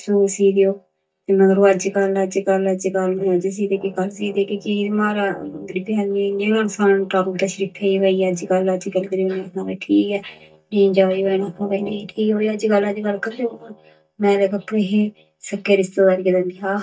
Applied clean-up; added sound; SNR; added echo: neural mask model DeepFilterNet 3.